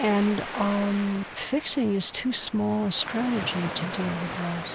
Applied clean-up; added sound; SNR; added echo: none; Waves, surf; 10 dB; none.